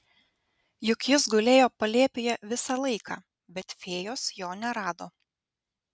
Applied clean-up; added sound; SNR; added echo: none; none; none; none.